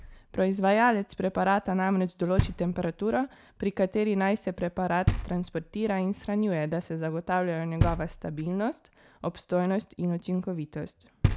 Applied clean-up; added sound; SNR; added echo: none; Knock; 7 dB; none.